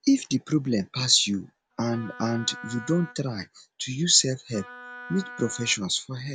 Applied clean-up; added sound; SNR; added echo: none; Wind instrument, woodwind instrument; 16 dB; none.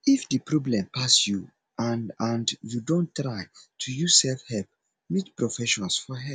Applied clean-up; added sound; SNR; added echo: none; none; none; none.